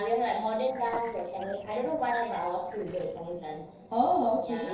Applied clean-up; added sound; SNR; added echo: neural separator model SepFormer DNS4.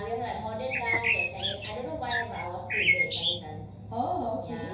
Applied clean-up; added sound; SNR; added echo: none; Bird; -5 dB; reverberation time 0.5 s.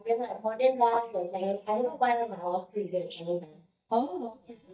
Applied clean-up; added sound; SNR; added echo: neural mask model DeepFilterNet 3.